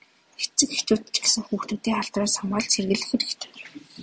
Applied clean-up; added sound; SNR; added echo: none; none; none; none.